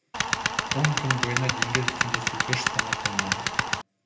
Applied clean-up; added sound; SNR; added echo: none; Tools; -5 dB; reverberation time 0.8 s.